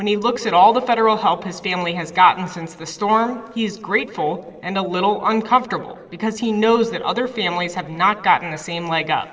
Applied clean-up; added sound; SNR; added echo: neural separator model SepFormer DNS4.